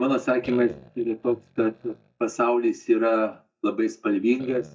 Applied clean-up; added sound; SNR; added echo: neural mask model DeepFilterNet 3.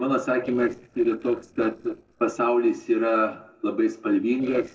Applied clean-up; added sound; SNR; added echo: neural separator model SepFormer DNS4.